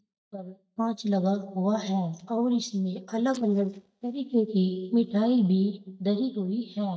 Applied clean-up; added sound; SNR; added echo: neural mask model DeepFilterNet 3.